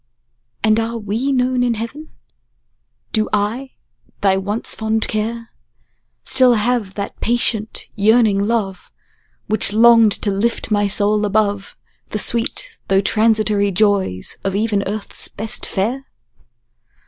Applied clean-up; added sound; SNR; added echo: none; none; none; none.